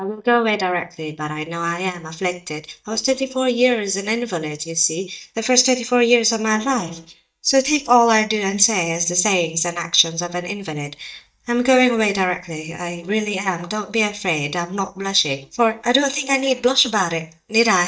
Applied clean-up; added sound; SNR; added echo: neural mask model DeepFilterNet 3.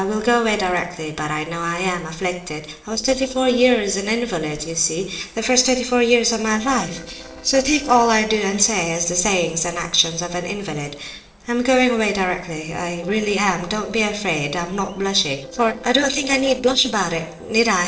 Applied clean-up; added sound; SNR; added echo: neural separator model SepFormer DNS4.